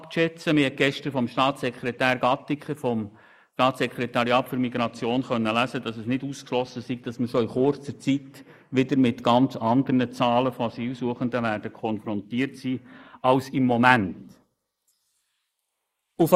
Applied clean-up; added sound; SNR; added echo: neural mask model Resemble Enhance denoiser.